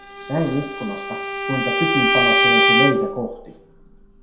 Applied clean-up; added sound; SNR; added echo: none; Bowed string instrument; -4 dB; reverberation time 0.6 s.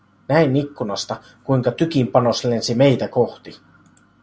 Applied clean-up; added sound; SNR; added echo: none; none; none; none.